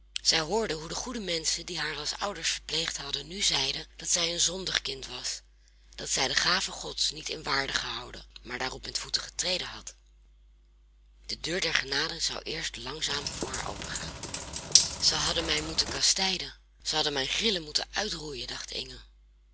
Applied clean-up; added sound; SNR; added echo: none; Bathtub (filling or washing); 0 dB; none.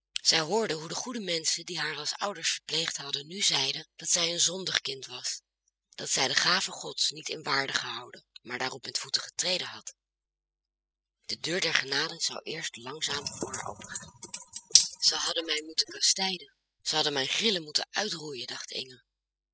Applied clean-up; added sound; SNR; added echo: classical method spectral subtraction.